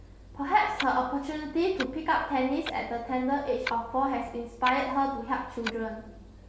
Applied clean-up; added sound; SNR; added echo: none; Clock; 13 dB; none.